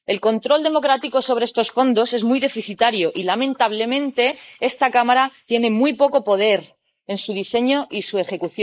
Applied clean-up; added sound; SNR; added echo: neural mask model Resemble Enhance denoiser.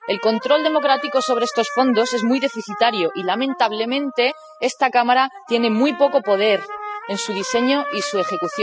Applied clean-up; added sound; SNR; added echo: classical method spectral subtraction.